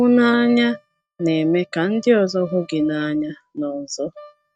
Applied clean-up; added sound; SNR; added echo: neural mask model RNNoise.